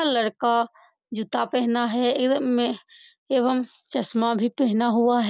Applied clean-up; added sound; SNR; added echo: none; none; none; none.